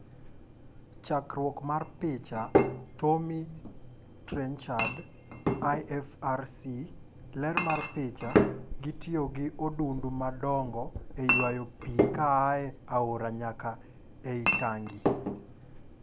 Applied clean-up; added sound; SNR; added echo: none; Chink, clink; 1 dB; none.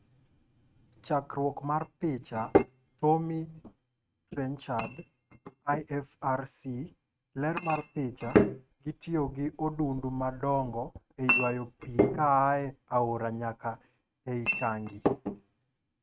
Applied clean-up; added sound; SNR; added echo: neural mask model RNNoise.